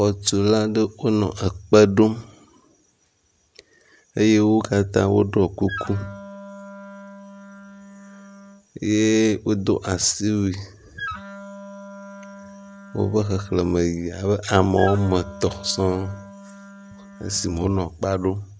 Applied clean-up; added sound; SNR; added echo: none; Wind instrument, woodwind instrument; 16 dB; none.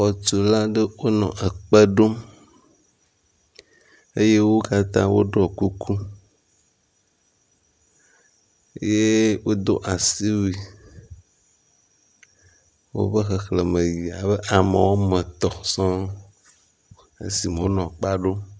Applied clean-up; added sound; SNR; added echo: none; none; none; none.